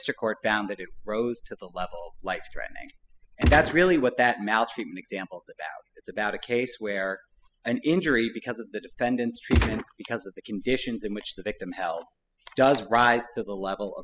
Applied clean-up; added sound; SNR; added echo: classical method spectral subtraction.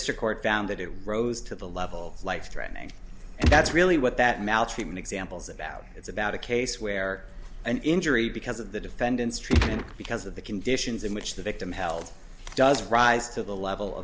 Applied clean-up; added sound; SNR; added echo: none; Gunshot, gunfire; -2 dB; none.